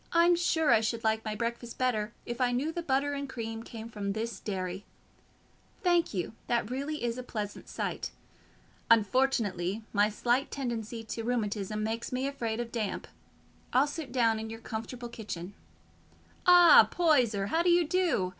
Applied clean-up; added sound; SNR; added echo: none; none; none; none.